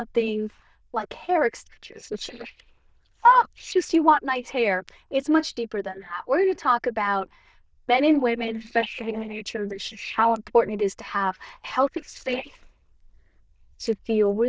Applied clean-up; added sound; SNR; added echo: neural diffusion model UNIVERSE++.